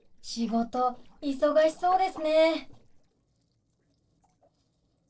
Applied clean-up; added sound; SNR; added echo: neural separator model SepFormer DNS4.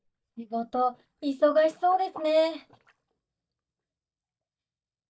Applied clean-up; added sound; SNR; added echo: neural mask model DeepFilterNet 3.